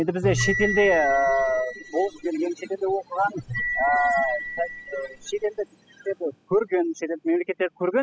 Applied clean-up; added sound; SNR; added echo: classical method spectral subtraction.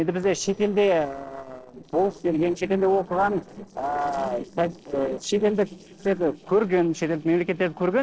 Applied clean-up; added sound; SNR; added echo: neural separator model SepFormer DNS4.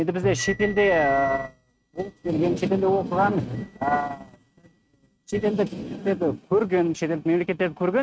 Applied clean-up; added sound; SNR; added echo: neural mask model RNNoise.